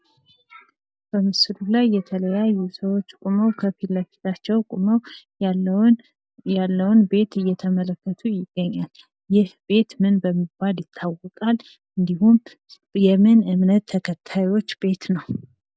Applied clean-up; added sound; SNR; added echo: none; none; none; none.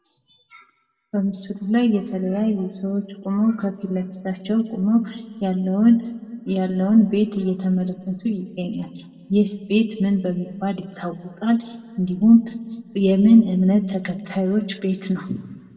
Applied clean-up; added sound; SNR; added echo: none; none; none; reverberation time 1.1 s.